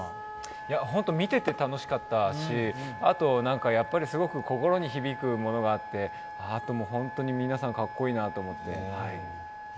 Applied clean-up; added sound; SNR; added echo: none; Wind instrument, woodwind instrument; 11 dB; none.